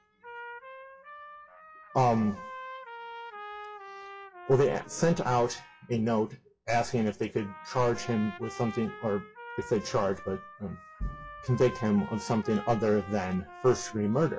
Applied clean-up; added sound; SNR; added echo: classical method WPE with log-MMSE.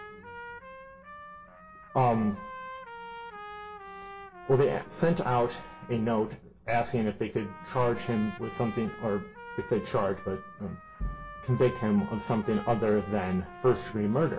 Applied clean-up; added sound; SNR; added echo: none; Trumpet; 15 dB; reverberation time 0.2 s.